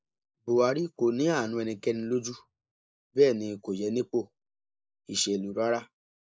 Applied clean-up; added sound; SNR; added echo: neural mask model Resemble Enhance denoiser.